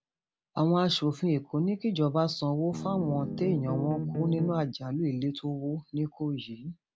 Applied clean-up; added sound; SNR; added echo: none; Bass guitar; 5 dB; none.